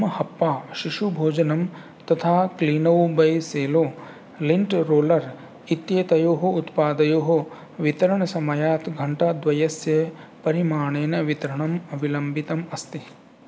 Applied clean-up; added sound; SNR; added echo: none; none; none; none.